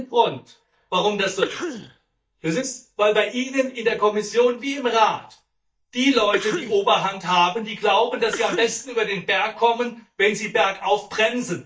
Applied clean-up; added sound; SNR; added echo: neural mask model DeepFilterNet 3.